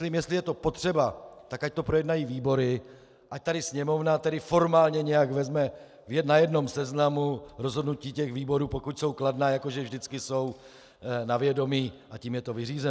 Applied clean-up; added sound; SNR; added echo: none; none; none; none.